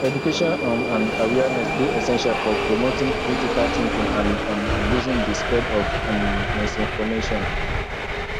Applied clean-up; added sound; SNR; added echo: none; Subway, metro, underground; -1 dB; none.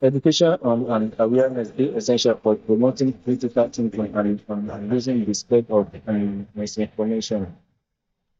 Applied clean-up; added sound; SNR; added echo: neural mask model DeepFilterNet 3.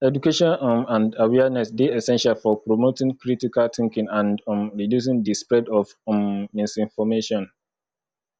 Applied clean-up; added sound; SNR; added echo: none; none; none; none.